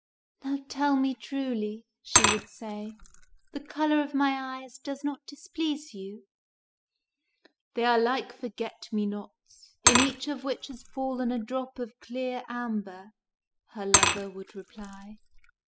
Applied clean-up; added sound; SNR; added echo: classical method spectral subtraction.